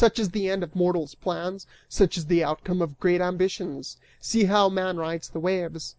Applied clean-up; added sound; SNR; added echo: none; none; none; none.